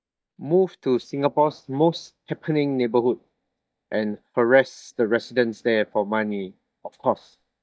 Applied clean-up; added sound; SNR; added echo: neural mask model DeepFilterNet 3.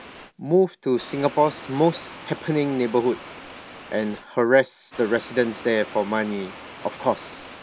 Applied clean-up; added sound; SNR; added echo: none; Water; 17 dB; none.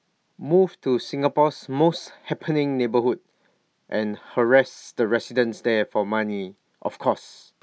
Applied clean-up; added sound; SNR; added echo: none; none; none; none.